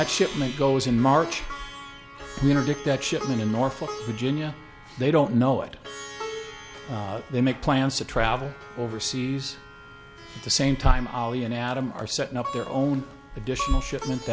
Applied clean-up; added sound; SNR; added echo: none; Plucked string instrument; 14 dB; none.